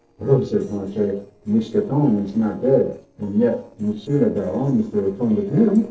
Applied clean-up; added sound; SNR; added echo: neural separator model SepFormer DNS4.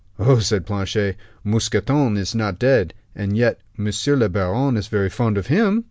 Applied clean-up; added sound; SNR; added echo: none; none; none; none.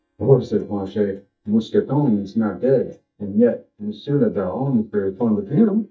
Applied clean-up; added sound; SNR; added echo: neural mask model DeepFilterNet 3.